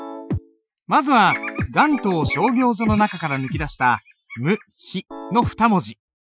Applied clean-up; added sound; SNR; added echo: classical method Wiener filter.